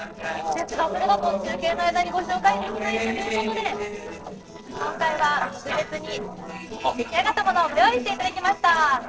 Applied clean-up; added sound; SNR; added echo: neural separator model SepFormer DNS4.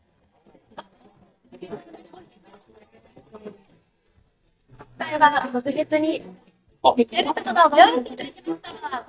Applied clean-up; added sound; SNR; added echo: neural mask model DeepFilterNet 3.